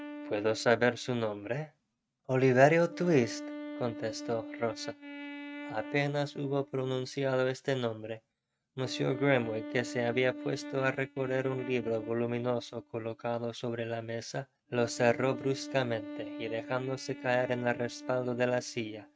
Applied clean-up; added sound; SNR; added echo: neural mask model RNNoise.